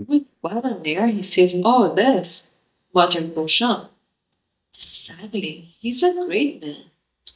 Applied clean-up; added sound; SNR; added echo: neural mask model DeepFilterNet 3.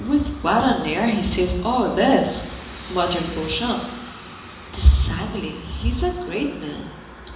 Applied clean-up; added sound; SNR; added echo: none; Aircraft; 17 dB; reverberation time 1.0 s.